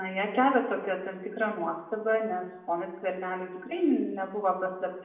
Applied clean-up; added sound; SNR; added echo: none; none; none; reverberation time 0.8 s.